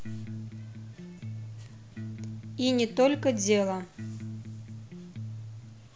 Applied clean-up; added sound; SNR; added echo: none; Electric guitar; 9 dB; none.